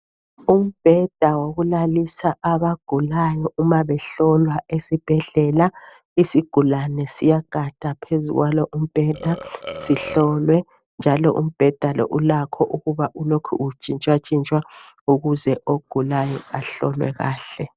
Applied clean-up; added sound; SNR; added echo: neural separator model SepFormer DNS4.